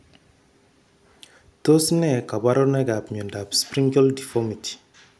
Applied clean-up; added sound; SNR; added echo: none; none; none; none.